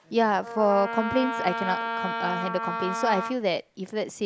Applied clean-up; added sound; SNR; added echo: none; Wind instrument, woodwind instrument; 5 dB; none.